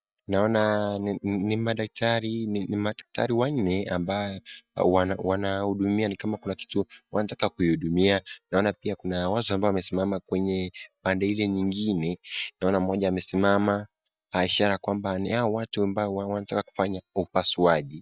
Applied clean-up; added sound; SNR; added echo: neural mask model DeepFilterNet 3.